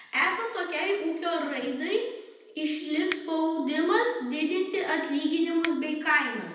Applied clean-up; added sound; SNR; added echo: none; Finger snapping; 7 dB; reverberation time 0.8 s.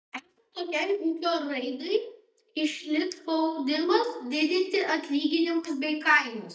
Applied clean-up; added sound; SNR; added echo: neural mask model DeepFilterNet 3.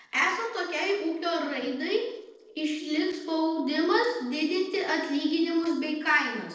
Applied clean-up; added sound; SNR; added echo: neural separator model SepFormer DNS4.